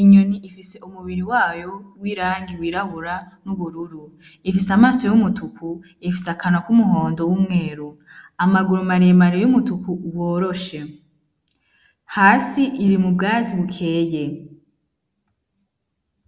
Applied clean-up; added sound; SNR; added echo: none; none; none; none.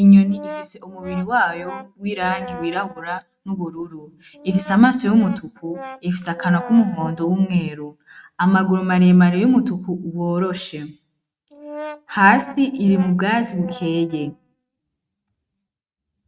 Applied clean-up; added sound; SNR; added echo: neural mask model RNNoise.